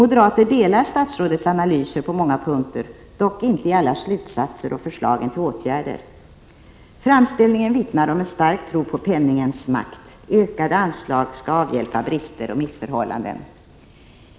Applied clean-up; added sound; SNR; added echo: none; none; none; none.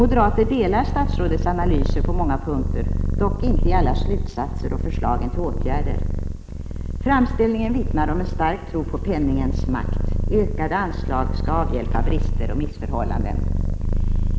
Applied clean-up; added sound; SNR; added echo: none; Purr; -3 dB; none.